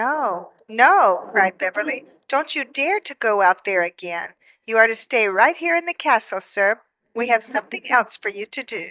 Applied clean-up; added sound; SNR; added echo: neural mask model DeepFilterNet 3.